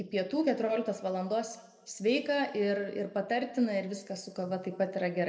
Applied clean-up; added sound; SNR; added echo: none; none; none; reverberation time 1.2 s.